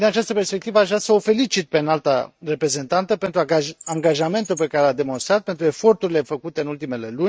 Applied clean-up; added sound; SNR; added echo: neural mask model RNNoise.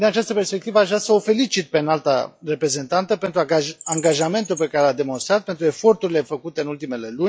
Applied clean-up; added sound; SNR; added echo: classical method log-MMSE.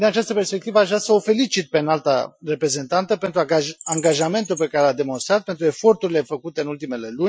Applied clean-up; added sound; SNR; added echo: classical method Wiener filter.